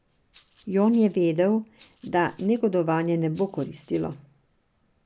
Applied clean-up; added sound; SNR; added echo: none; Rattle (instrument); 17 dB; none.